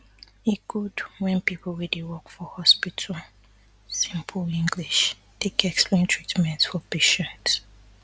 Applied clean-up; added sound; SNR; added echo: none; none; none; none.